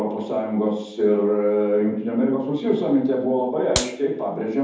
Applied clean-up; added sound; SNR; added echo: none; Clapping; 7 dB; reverberation time 0.9 s.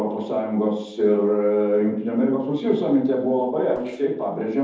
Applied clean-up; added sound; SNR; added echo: neural separator model SepFormer DNS4.